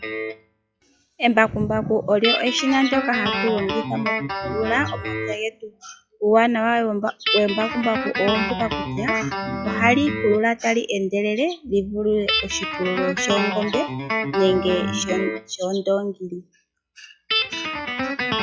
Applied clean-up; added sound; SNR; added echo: classical method log-MMSE.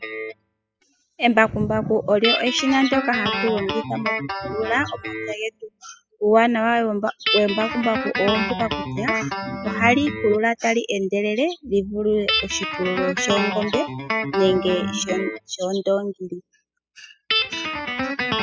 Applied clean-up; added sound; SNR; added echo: classical method spectral subtraction.